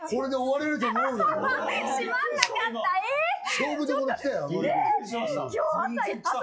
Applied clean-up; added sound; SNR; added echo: classical method log-MMSE.